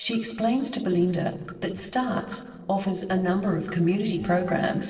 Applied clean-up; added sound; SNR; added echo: neural separator model SepFormer DNS4.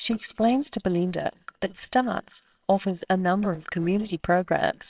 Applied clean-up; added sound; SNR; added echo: neural separator model SepFormer WHAMR!.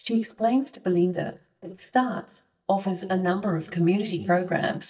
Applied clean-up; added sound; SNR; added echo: neural mask model DeepFilterNet 3.